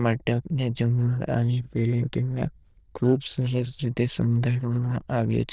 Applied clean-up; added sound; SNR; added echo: neural diffusion model UNIVERSE++.